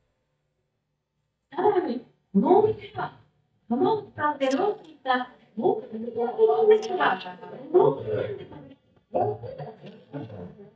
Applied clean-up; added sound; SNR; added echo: neural mask model DeepFilterNet 3.